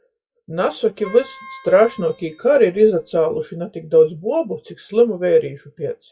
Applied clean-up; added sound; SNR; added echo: classical method WPE with log-MMSE.